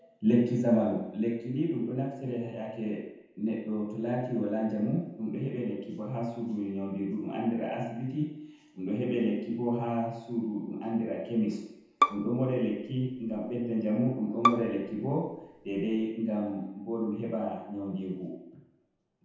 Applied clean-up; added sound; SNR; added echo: none; Bowed string instrument; 2 dB; reverberation time 0.9 s.